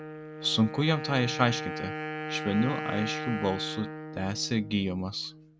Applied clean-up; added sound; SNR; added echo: none; Wind instrument, woodwind instrument; 7 dB; none.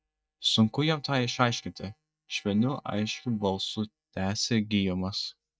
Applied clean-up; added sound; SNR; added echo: neural mask model DeepFilterNet 3.